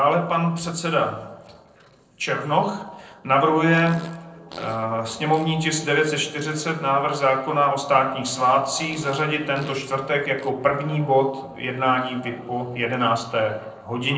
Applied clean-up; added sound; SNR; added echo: neural separator model SepFormer DNS4.